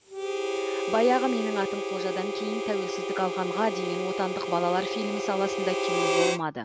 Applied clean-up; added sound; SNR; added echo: none; Harmonica; 0 dB; none.